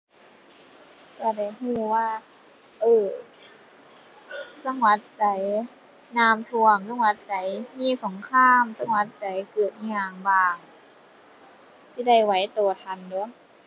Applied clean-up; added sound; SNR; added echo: none; none; none; none.